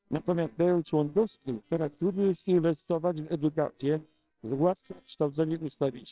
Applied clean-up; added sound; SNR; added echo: neural separator model SepFormer WHAMR!.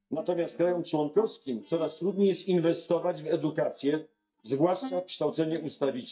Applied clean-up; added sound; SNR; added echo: neural mask model DeepFilterNet 3.